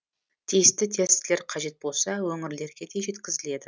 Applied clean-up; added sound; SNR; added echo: none; none; none; none.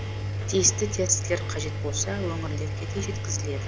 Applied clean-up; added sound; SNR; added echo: none; Engine; 1 dB; none.